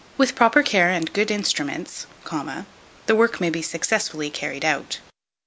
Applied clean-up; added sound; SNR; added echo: none; none; none; none.